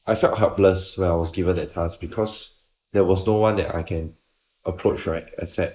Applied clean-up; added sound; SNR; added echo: neural mask model Resemble Enhance denoiser.